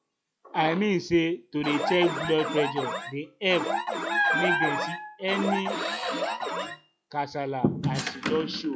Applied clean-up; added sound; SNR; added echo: classical method log-MMSE.